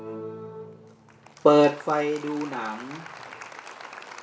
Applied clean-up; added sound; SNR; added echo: none; Applause; 15 dB; reverberation time 0.2 s.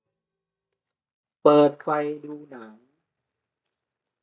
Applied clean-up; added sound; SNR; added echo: neural mask model DeepFilterNet 3.